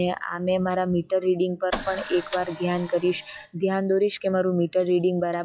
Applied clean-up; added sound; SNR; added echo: classical method log-MMSE.